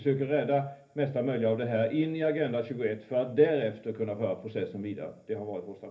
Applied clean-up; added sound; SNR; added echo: none; none; none; reverberation time 0.3 s.